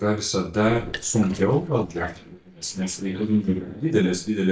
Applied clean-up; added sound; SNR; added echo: neural mask model DeepFilterNet 3.